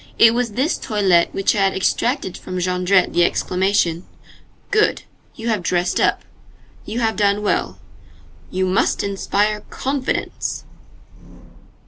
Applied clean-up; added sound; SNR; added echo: none; Sliding door; 18 dB; none.